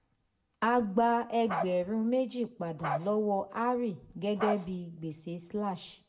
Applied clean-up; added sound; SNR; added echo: none; Bark; 8 dB; reverberation time 0.4 s.